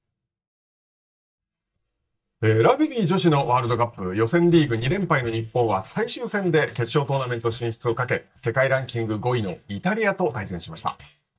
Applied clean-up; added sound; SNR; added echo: neural mask model DeepFilterNet 3.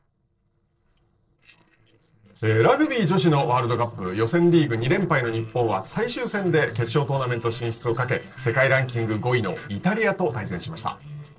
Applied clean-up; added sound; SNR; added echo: neural separator model SepFormer DNS4.